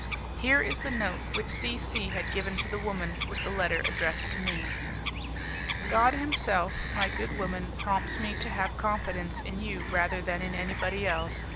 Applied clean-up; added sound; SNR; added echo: none; Bird vocalization, bird call, bird song; 4 dB; none.